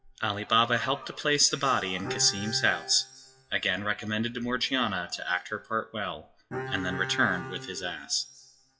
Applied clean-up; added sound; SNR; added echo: classical method WPE with log-MMSE.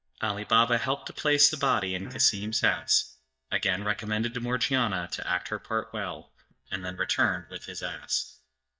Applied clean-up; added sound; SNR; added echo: neural mask model DeepFilterNet 3.